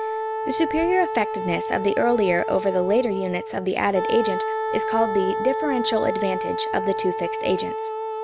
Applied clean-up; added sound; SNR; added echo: none; Wind instrument, woodwind instrument; 3 dB; none.